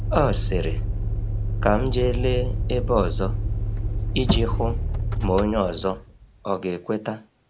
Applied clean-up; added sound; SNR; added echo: none; Motor vehicle (road); -1 dB; none.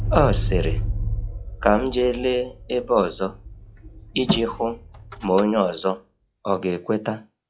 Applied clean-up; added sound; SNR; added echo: classical method log-MMSE.